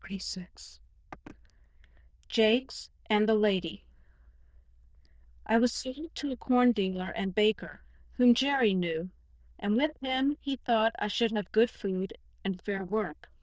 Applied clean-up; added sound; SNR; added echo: neural diffusion model UNIVERSE++.